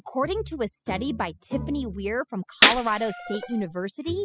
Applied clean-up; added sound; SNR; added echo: classical method spectral subtraction.